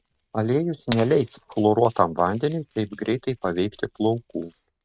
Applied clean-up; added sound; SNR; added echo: neural mask model RNNoise.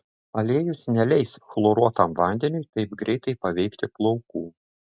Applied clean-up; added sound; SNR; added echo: none; none; none; none.